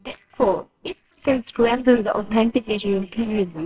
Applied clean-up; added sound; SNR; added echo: neural separator model SepFormer WHAMR!.